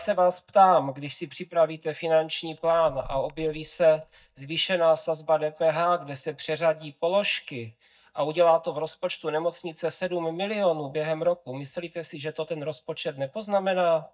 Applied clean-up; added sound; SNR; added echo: neural mask model DeepFilterNet 3.